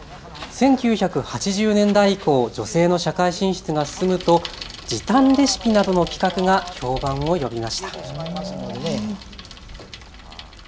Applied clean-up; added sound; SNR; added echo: none; Bicycle + Stream / Trickle, dribble / Traffic noise, roadway noise; 17 dB; none.